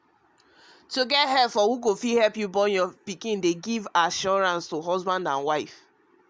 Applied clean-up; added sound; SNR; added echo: none; none; none; none.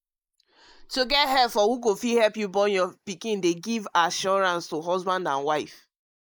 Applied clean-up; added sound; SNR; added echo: neural mask model Resemble Enhance denoiser.